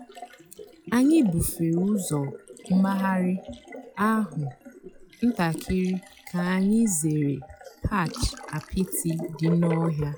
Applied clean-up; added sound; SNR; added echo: classical method log-MMSE.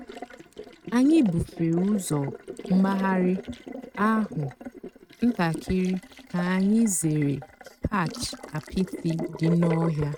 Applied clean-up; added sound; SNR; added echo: neural mask model RNNoise.